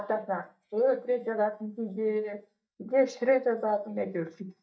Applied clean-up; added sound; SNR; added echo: neural mask model DeepFilterNet 3.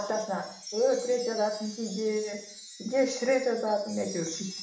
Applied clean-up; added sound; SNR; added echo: none; Wind chime; 14 dB; reverberation time 0.5 s.